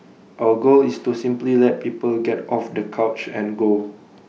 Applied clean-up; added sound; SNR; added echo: none; none; none; none.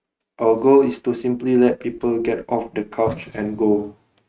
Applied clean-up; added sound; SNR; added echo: neural mask model RNNoise.